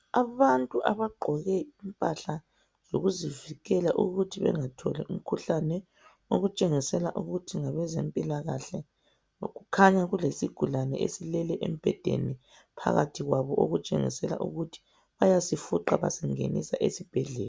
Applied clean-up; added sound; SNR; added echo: none; none; none; none.